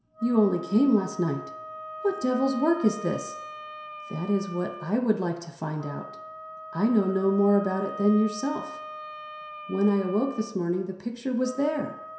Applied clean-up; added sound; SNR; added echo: none; Wind instrument, woodwind instrument; 14 dB; reverberation time 0.7 s.